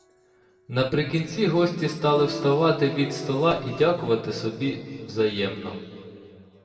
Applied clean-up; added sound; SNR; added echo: none; Piano; 17 dB; reverberation time 2.5 s.